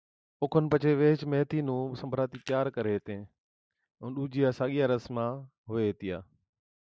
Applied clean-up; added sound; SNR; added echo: neural mask model DeepFilterNet 3.